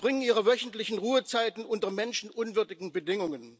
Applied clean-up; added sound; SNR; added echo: none; none; none; none.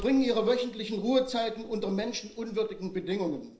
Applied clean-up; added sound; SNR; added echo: neural separator model SepFormer DNS4.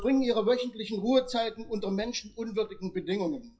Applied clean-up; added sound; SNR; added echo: classical method WPE with log-MMSE.